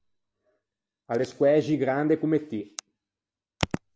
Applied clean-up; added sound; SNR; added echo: none; none; none; none.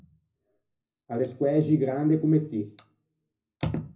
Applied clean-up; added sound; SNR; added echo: none; none; none; reverberation time 0.4 s.